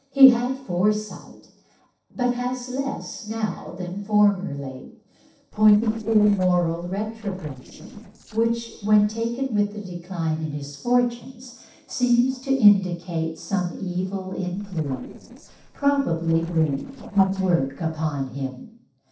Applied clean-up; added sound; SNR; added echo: neural separator model SepFormer DNS4.